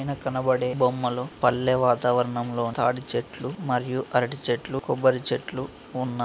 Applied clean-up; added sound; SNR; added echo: none; none; none; none.